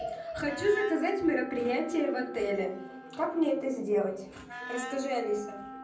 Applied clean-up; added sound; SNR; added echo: none; Wind instrument, woodwind instrument; 13 dB; reverberation time 0.6 s.